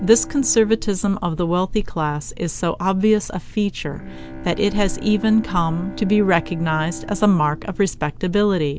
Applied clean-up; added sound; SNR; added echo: none; Bowed string instrument; 18 dB; none.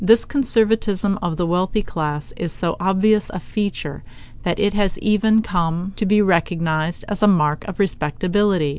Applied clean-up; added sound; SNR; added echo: none; none; none; none.